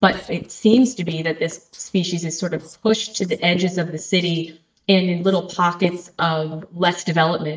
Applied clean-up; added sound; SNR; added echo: neural mask model DeepFilterNet 3.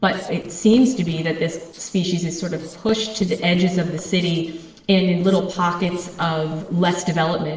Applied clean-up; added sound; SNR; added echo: neural separator model SepFormer DNS4.